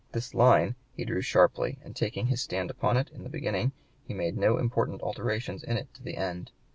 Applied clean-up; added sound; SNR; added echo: none; none; none; none.